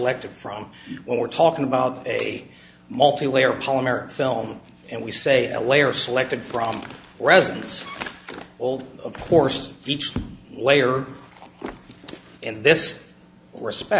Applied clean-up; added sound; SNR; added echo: none; none; none; none.